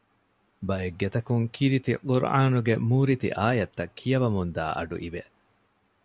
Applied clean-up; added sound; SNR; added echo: none; none; none; none.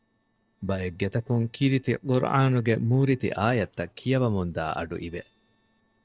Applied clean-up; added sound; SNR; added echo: neural separator model SepFormer DNS4.